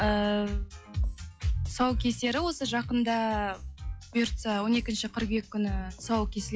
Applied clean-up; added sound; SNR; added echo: classical method log-MMSE.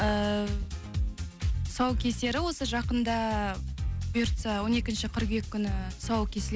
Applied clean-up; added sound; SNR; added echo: none; none; none; none.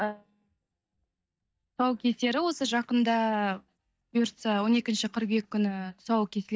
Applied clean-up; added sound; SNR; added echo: neural mask model DeepFilterNet 3.